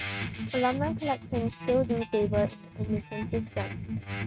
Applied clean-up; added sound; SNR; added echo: neural mask model RNNoise.